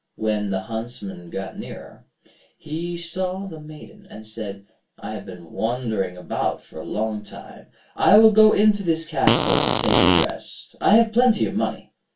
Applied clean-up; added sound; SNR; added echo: none; Fart; -4 dB; reverberation time 0.2 s.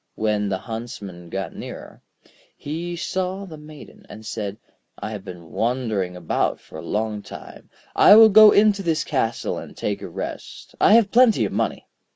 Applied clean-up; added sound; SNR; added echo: none; none; none; none.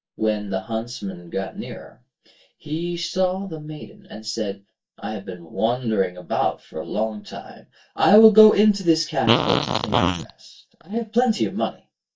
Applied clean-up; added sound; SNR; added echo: neural mask model DeepFilterNet 3.